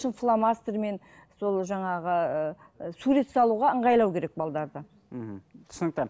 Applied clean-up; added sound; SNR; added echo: none; none; none; none.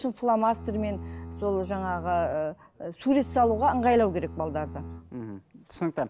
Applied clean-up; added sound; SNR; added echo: none; Bowed string instrument; 12 dB; none.